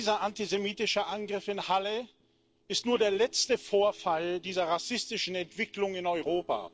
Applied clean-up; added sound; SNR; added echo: neural separator model SepFormer DNS4.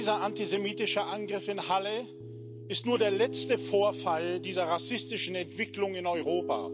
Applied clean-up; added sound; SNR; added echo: none; Piano; 9 dB; none.